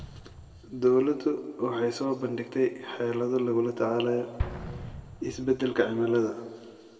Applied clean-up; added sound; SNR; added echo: none; Explosion; 15 dB; reverberation time 1.3 s.